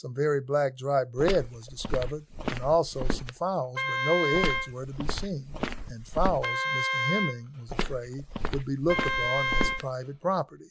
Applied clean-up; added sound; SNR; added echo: none; Walk, footsteps + Wind instrument, woodwind instrument; 0 dB; none.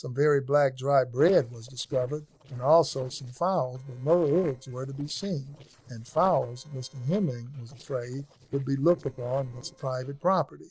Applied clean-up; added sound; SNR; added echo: neural separator model SepFormer DNS4.